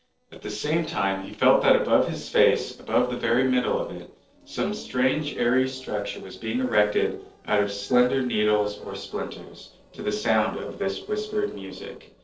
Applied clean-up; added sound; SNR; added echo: neural separator model SepFormer DNS4.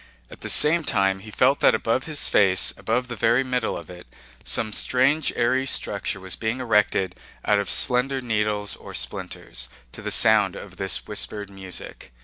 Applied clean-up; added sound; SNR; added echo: none; none; none; none.